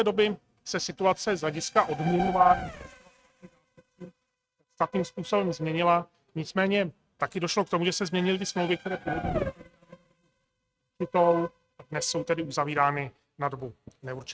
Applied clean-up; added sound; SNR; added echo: neural mask model RNNoise.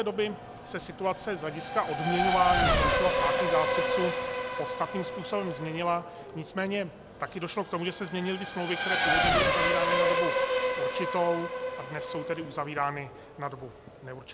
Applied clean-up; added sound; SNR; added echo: none; Race car, auto racing / Accelerating, revving, vroom; -3 dB; none.